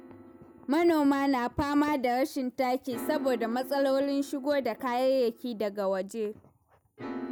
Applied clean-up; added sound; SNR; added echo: none; Piano; 16 dB; none.